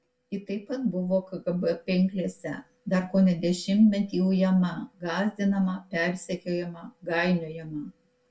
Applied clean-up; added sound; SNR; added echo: none; none; none; reverberation time 0.1 s.